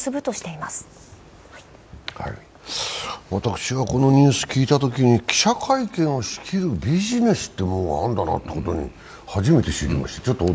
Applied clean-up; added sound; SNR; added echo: none; none; none; none.